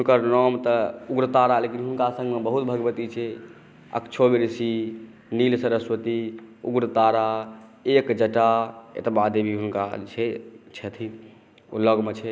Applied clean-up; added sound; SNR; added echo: none; none; none; none.